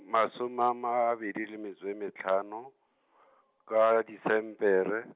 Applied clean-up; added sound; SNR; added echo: none; none; none; none.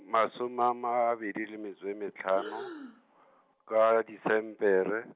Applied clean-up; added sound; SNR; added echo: none; Breathing; 16 dB; none.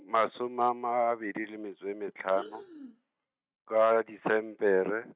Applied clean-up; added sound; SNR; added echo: neural mask model RNNoise.